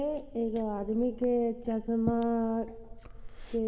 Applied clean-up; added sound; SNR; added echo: none; Liquid; 12 dB; reverberation time 1.8 s.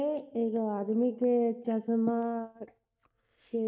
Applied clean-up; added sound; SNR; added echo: neural mask model DeepFilterNet 3.